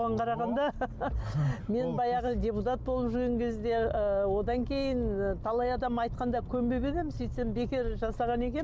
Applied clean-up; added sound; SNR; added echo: none; none; none; none.